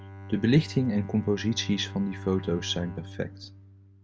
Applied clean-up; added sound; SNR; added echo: none; Bowed string instrument; 13 dB; none.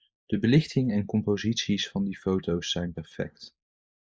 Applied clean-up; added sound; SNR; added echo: neural mask model Resemble Enhance denoiser.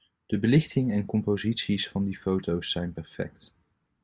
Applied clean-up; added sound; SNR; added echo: none; none; none; none.